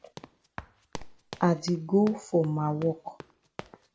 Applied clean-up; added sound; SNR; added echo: none; Run; 17 dB; none.